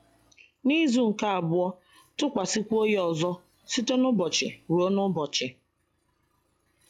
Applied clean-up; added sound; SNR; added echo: classical method log-MMSE.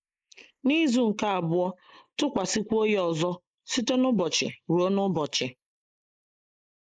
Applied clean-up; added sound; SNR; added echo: neural mask model Resemble Enhance denoiser.